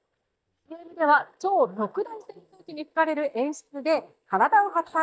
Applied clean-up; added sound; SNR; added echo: neural mask model DeepFilterNet 3.